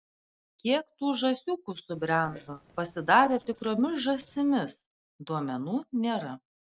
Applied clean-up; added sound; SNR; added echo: neural separator model SepFormer DNS4.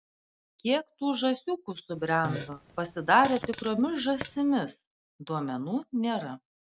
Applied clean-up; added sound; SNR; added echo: none; Fart; 12 dB; none.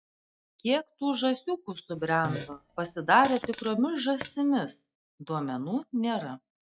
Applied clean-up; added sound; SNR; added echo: classical method log-MMSE.